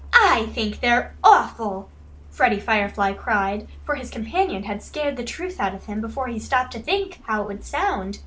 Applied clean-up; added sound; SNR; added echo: none; Truck; 18 dB; none.